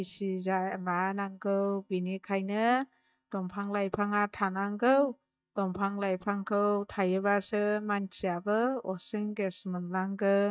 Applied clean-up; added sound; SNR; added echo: neural mask model DeepFilterNet 3.